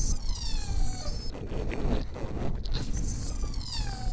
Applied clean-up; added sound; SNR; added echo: neural separator model SepFormer DNS4.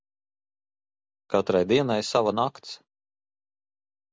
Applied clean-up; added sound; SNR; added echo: none; none; none; none.